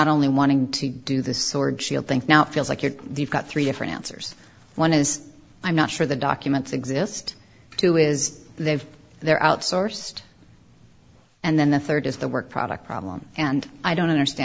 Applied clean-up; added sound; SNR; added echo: none; none; none; none.